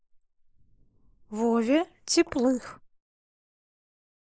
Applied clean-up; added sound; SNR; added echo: neural mask model Resemble Enhance denoiser.